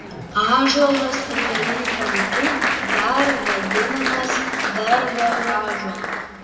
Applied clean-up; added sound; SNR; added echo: none; Applause; 1 dB; reverberation time 2.2 s.